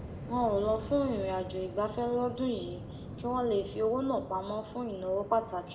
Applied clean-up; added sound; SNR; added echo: none; Waves, surf; 11 dB; reverberation time 0.7 s.